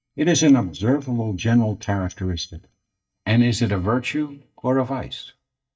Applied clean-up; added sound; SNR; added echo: neural mask model DeepFilterNet 3.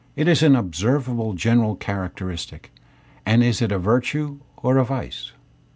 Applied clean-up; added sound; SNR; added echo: none; none; none; none.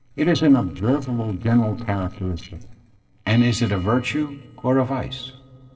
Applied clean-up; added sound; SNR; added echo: neural separator model SepFormer DNS4.